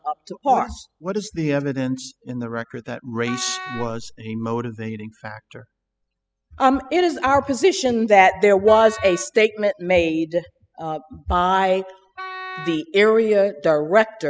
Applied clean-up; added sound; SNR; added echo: classical method spectral subtraction.